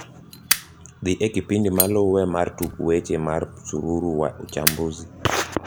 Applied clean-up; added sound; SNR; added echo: none; Fire; 7 dB; none.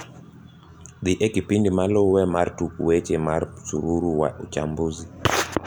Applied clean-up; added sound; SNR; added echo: none; none; none; none.